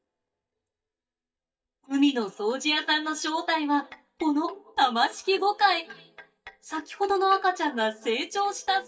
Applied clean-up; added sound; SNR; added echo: neural mask model DeepFilterNet 3.